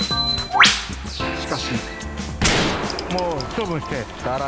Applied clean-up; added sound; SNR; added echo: none; Gunshot, gunfire + Bird; -3 dB; none.